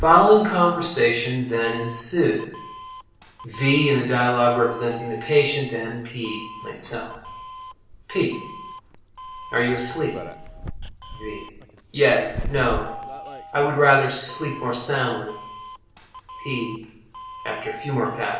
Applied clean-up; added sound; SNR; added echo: none; Doorbell; 14 dB; reverberation time 0.7 s.